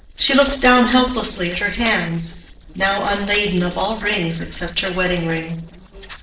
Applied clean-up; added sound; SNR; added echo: neural separator model SepFormer DNS4.